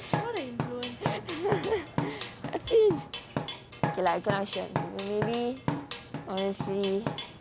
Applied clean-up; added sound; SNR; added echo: none; Drum kit; 4 dB; none.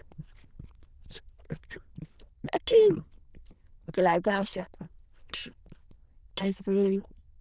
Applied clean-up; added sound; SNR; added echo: neural diffusion model UNIVERSE++.